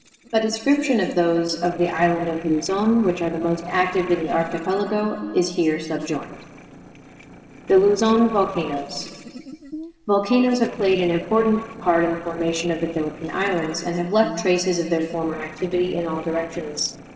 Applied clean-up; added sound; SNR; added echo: neural separator model SepFormer DNS4.